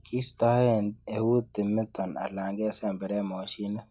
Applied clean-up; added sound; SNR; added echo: classical method log-MMSE.